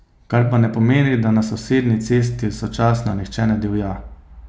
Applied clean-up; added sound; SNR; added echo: none; none; none; none.